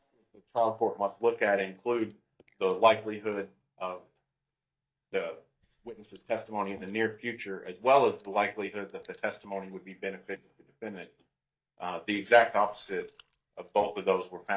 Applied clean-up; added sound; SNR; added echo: neural mask model DeepFilterNet 3.